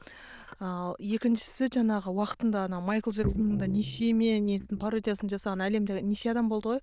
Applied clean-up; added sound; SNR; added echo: neural diffusion model UNIVERSE++.